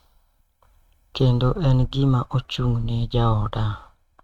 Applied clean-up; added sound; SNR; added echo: neural mask model RNNoise.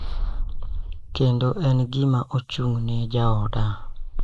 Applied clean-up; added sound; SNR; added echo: neural mask model Resemble Enhance denoiser.